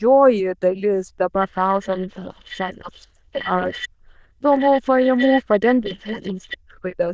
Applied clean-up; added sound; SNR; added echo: neural diffusion model UNIVERSE++.